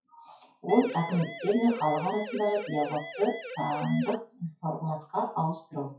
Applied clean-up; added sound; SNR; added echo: classical method WPE with log-MMSE.